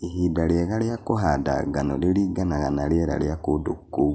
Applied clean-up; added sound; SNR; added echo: none; none; none; none.